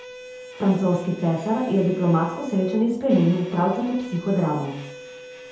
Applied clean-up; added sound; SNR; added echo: none; Bowed string instrument; 17 dB; reverberation time 0.8 s.